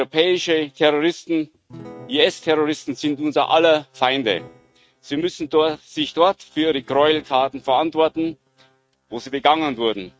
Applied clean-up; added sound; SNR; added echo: neural mask model RNNoise.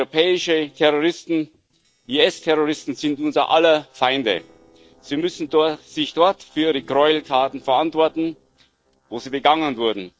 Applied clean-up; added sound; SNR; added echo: neural separator model SepFormer DNS4.